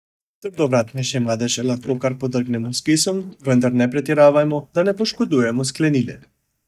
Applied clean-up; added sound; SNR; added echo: neural mask model DeepFilterNet 3.